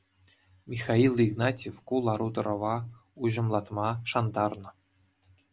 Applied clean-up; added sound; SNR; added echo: none; none; none; none.